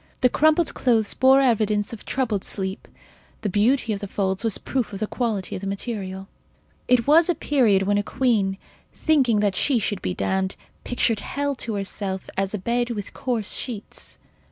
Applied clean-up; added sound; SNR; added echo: none; none; none; none.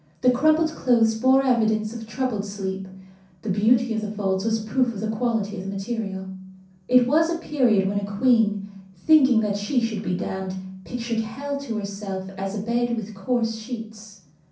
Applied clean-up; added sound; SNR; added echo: none; none; none; reverberation time 0.6 s.